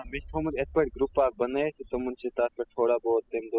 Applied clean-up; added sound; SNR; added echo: classical method spectral subtraction.